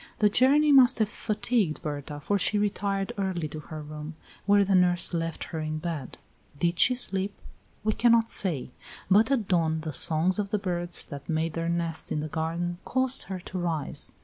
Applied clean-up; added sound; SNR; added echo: none; none; none; none.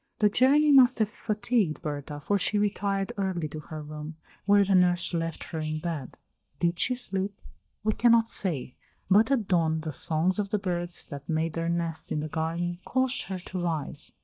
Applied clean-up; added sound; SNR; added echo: neural mask model DeepFilterNet 3.